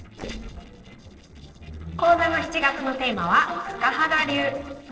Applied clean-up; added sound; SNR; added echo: neural separator model SepFormer DNS4.